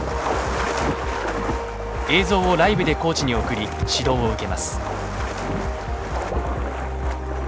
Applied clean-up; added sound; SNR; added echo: none; none; none; none.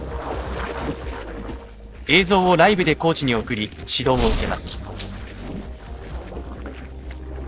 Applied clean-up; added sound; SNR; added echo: neural separator model SepFormer DNS4.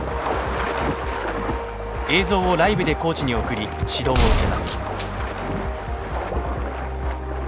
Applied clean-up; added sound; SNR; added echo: none; Gunshot, gunfire; 0 dB; none.